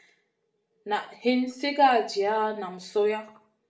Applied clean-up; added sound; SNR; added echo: none; none; none; reverberation time 0.4 s.